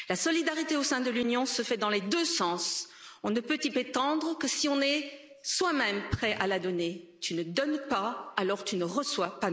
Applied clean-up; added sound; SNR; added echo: none; none; none; none.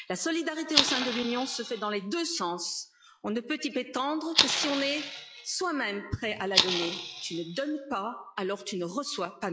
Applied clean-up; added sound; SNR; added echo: classical method log-MMSE.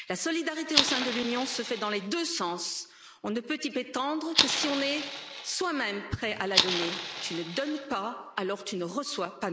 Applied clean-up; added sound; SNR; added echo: none; Fire; 0 dB; none.